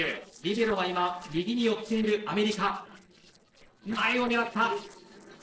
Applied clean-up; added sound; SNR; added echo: neural separator model SepFormer DNS4.